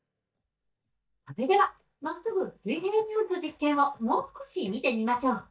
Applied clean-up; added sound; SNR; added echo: neural mask model DeepFilterNet 3.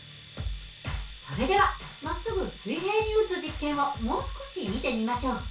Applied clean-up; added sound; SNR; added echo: none; Domestic sounds, home sounds; 17 dB; reverberation time 0.2 s.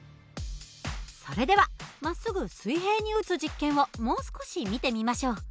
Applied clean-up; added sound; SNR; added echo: none; none; none; none.